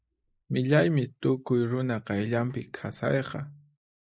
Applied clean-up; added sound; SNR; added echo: neural mask model Resemble Enhance denoiser.